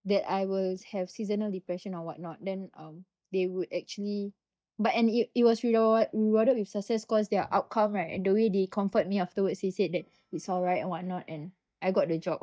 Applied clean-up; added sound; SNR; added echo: neural mask model DeepFilterNet 3.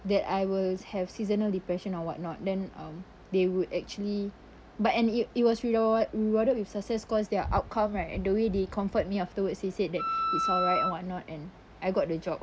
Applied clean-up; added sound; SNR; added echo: none; Wind instrument, woodwind instrument; 0 dB; none.